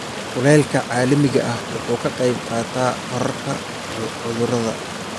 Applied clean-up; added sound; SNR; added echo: none; Stream; 8 dB; none.